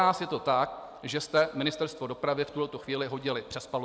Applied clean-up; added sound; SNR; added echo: none; none; none; none.